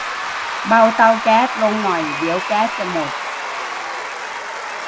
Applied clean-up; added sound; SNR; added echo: none; Applause / Crowd / Cheering; 6 dB; none.